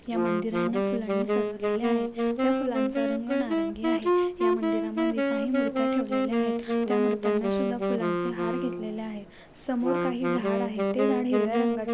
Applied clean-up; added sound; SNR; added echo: none; Wind instrument, woodwind instrument; -5 dB; none.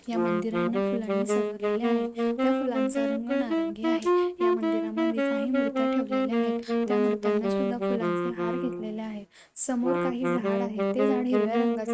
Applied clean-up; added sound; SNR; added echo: neural mask model RNNoise.